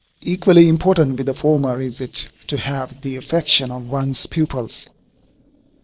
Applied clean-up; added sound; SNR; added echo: neural separator model SepFormer DNS4.